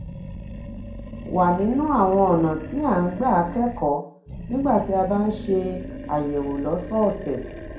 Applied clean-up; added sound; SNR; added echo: none; Animal; 12 dB; reverberation time 0.4 s.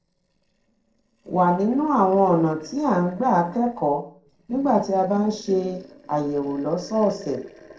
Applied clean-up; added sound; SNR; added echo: neural separator model SepFormer DNS4.